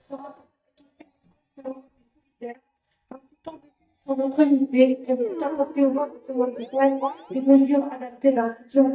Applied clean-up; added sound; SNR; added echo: neural mask model DeepFilterNet 3.